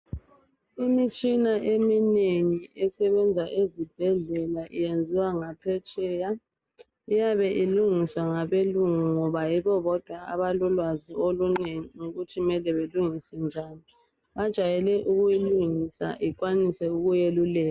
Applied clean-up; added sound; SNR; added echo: none; none; none; none.